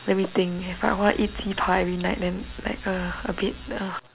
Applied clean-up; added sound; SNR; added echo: none; Scissors; 14 dB; none.